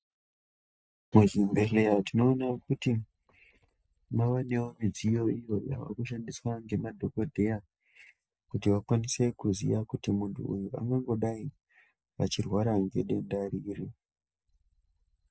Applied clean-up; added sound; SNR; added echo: neural mask model DeepFilterNet 3.